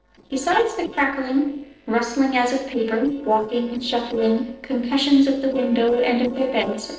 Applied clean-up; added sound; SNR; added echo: neural separator model SepFormer DNS4.